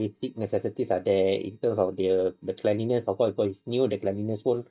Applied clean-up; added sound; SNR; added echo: neural mask model DeepFilterNet 3.